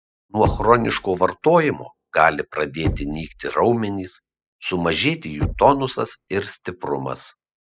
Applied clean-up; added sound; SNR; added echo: classical method spectral subtraction.